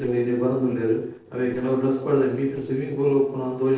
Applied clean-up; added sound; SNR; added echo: neural separator model SepFormer DNS4.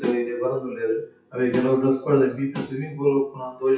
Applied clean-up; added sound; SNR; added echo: classical method WPE with log-MMSE.